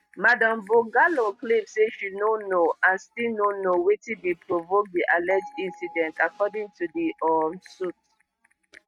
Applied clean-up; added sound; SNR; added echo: neural mask model RNNoise.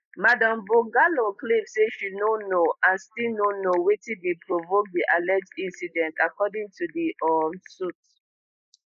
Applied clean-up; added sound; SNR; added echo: neural mask model Resemble Enhance denoiser.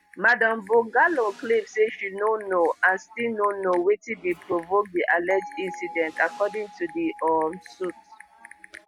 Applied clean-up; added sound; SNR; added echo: none; Bell + Typing; 20 dB; none.